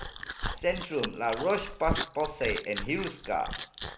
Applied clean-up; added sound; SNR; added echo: none; Chewing, mastication; 5 dB; none.